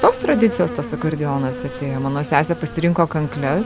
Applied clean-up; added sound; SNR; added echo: none; Insect; 11 dB; none.